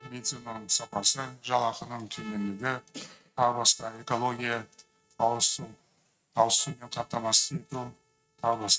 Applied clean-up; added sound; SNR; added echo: neural mask model RNNoise.